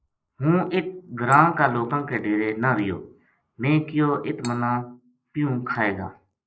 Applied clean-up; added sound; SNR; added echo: neural mask model Resemble Enhance denoiser.